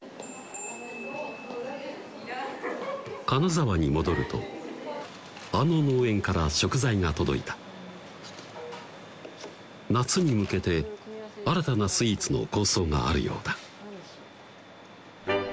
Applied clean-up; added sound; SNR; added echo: none; none; none; none.